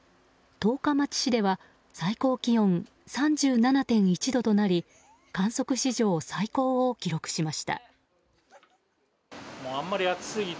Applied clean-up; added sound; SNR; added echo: none; none; none; none.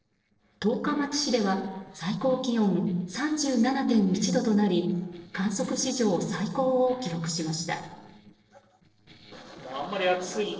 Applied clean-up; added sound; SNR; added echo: neural separator model SepFormer DNS4.